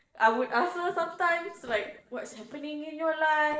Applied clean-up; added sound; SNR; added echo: neural separator model SepFormer DNS4.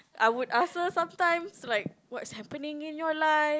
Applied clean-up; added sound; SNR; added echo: none; none; none; none.